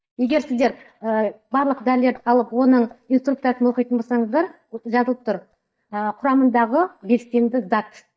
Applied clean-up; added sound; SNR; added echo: neural mask model DeepFilterNet 3.